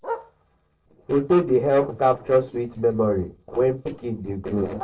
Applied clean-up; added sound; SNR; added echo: neural separator model SepFormer DNS4.